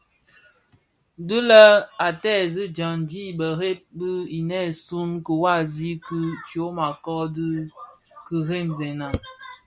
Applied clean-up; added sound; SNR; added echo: none; none; none; none.